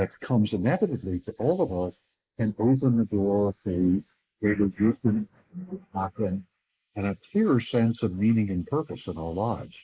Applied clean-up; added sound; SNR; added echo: neural mask model Resemble Enhance denoiser.